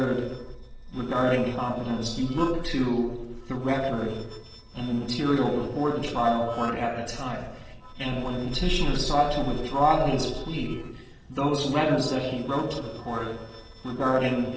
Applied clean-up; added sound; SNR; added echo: neural separator model SepFormer DNS4.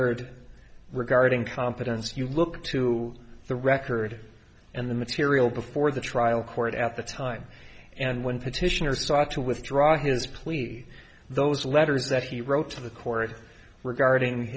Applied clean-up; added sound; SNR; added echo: none; none; none; none.